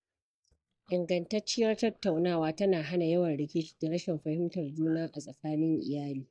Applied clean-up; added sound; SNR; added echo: neural mask model DeepFilterNet 3.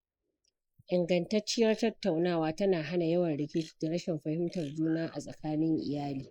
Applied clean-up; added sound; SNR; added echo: neural mask model Resemble Enhance denoiser.